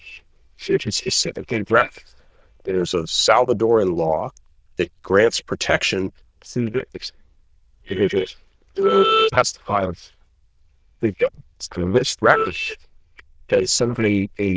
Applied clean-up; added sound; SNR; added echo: neural diffusion model UNIVERSE++.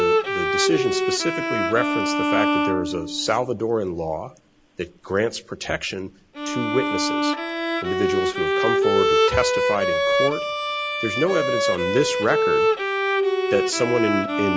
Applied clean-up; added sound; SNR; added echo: none; Bowed string instrument; -3 dB; none.